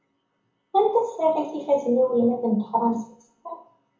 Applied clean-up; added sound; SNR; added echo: none; none; none; reverberation time 0.7 s.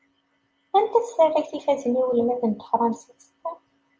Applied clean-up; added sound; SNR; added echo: none; none; none; none.